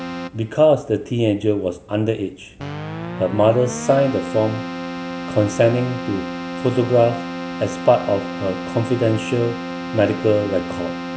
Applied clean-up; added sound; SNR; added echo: none; Keyboard (musical); 9 dB; none.